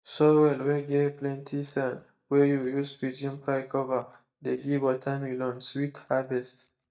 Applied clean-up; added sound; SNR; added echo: neural mask model DeepFilterNet 3.